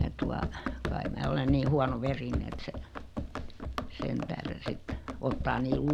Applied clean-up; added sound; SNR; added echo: none; Run; 4 dB; none.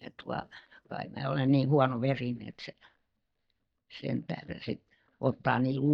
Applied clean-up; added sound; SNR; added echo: neural mask model DeepFilterNet 3.